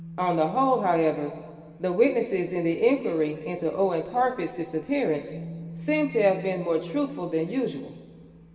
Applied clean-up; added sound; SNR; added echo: none; Bass guitar; 18 dB; reverberation time 2.0 s.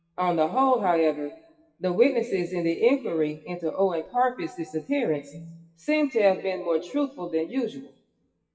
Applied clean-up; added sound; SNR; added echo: classical method WPE with log-MMSE.